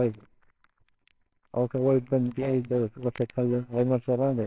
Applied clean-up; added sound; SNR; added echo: neural separator model SepFormer WHAMR!.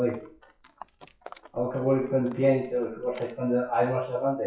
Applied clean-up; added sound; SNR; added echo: classical method WPE with log-MMSE.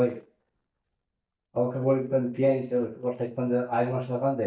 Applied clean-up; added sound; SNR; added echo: neural mask model DeepFilterNet 3.